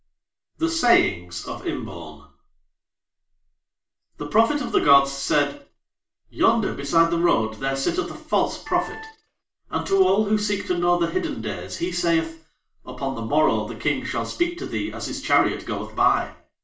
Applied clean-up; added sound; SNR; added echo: none; Wind instrument, woodwind instrument; 16 dB; reverberation time 0.4 s.